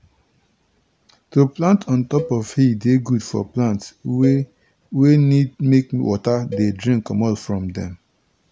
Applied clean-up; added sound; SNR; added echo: none; Cowbell; 18 dB; none.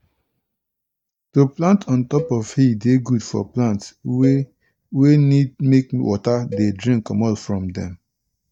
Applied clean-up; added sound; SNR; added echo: neural mask model DeepFilterNet 3.